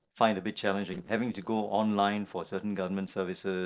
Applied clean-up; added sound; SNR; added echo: neural separator model SepFormer DNS4.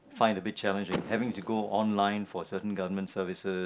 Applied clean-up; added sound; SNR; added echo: none; Door / Car; 14 dB; reverberation time 0.2 s.